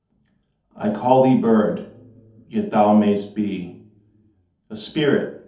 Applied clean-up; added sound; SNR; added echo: none; none; none; reverberation time 0.6 s.